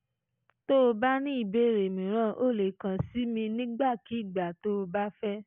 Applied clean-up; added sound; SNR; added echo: none; none; none; none.